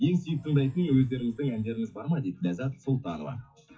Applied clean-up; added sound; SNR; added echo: classical method WPE with log-MMSE.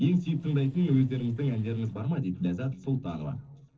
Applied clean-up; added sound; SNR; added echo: neural separator model SepFormer DNS4.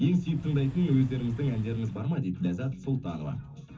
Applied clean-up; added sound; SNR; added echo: none; Accelerating, revving, vroom / Car; 15 dB; reverberation time 0.3 s.